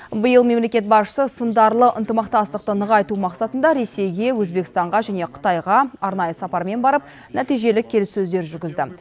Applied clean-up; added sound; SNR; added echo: none; none; none; none.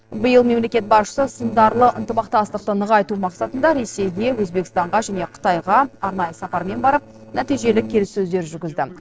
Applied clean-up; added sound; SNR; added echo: neural separator model SepFormer DNS4.